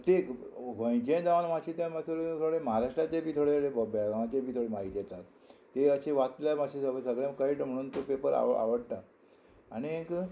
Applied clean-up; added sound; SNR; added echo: none; none; none; none.